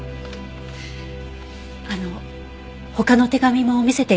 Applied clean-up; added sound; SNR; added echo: none; none; none; none.